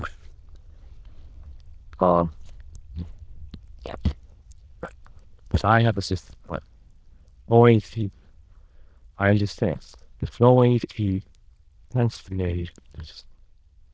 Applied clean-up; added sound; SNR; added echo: neural diffusion model UNIVERSE++.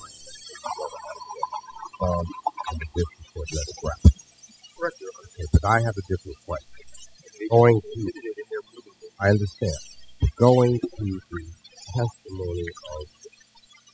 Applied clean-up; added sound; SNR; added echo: classical method spectral subtraction.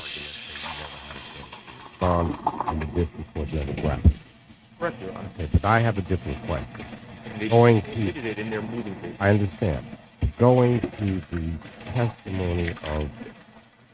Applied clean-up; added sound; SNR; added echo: neural mask model RNNoise.